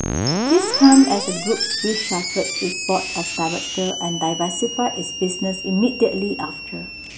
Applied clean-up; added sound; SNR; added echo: none; Screech + Chime; 5 dB; none.